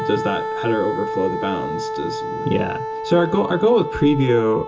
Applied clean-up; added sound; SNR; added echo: none; Wind instrument, woodwind instrument; 6 dB; reverberation time 0.2 s.